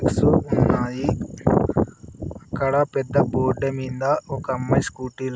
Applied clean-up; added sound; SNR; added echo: none; none; none; none.